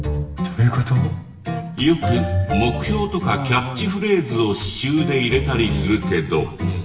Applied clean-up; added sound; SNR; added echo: none; Bicycle bell; 15 dB; reverberation time 1.0 s.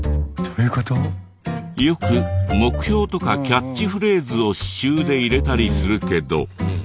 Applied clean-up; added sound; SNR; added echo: none; none; none; none.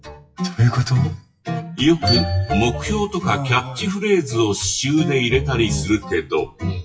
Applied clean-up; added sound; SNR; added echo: classical method WPE with log-MMSE.